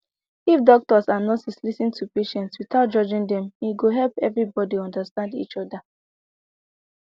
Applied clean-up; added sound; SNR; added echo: none; none; none; none.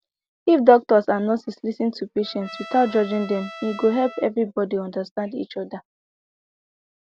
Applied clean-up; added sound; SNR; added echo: none; Trumpet; 18 dB; none.